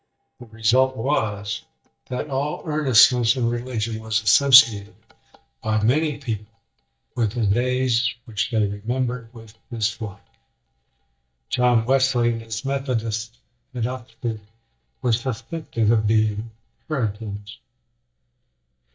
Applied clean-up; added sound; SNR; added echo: neural mask model DeepFilterNet 3.